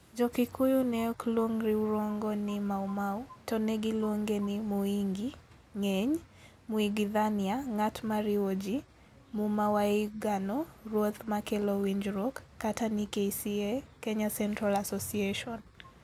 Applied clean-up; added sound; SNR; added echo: none; none; none; none.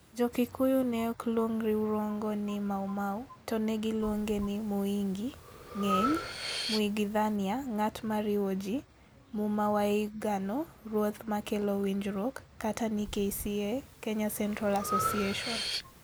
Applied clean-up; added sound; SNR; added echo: none; Breathing; 10 dB; none.